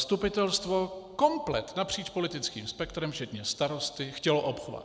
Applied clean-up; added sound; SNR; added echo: none; none; none; none.